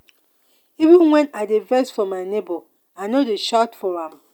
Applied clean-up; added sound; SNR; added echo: none; none; none; none.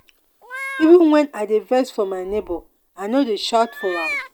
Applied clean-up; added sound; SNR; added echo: none; Meow; 14 dB; none.